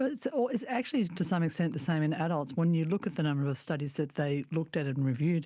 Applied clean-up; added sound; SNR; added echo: none; none; none; none.